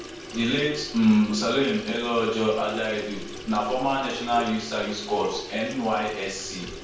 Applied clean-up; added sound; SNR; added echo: none; Sink (filling or washing) / Water tap, faucet; 12 dB; reverberation time 0.5 s.